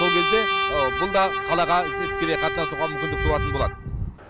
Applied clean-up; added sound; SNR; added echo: none; Trumpet; 1 dB; none.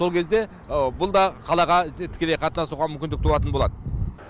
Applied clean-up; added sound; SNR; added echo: none; none; none; none.